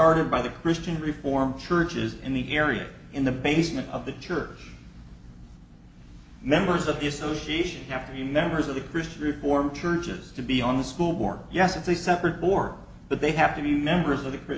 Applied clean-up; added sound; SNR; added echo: none; none; none; none.